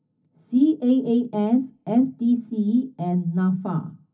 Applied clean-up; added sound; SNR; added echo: none; none; none; reverberation time 0.4 s.